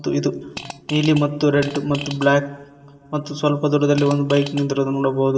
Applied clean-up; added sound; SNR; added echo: none; Fart; 15 dB; reverberation time 2.9 s.